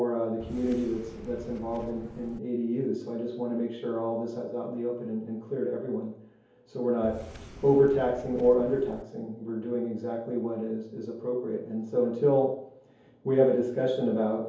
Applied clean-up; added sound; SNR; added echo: none; Subway, metro, underground; 16 dB; reverberation time 0.7 s.